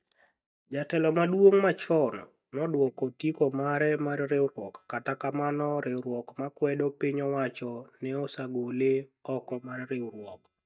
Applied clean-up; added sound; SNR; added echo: neural mask model DeepFilterNet 3.